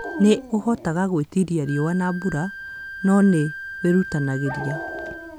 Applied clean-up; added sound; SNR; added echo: none; Dog + Wind instrument, woodwind instrument; 12 dB; none.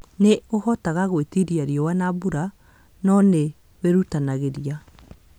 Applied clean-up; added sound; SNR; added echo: none; none; none; none.